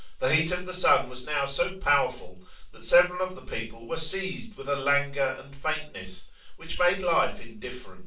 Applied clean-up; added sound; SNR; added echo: none; none; none; reverberation time 0.3 s.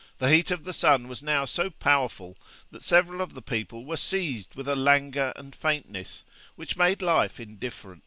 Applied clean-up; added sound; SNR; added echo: none; none; none; none.